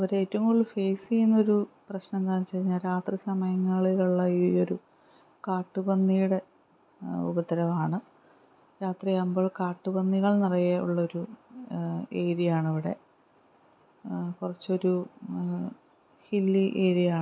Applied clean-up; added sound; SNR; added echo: none; none; none; none.